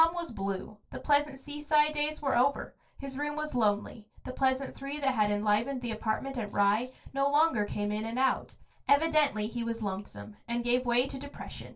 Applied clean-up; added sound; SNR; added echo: neural separator model SepFormer DNS4.